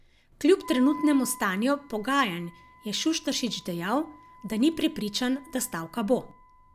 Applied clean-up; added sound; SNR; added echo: none; Wind instrument, woodwind instrument; 20 dB; none.